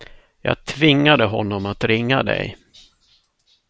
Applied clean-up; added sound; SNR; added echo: none; none; none; none.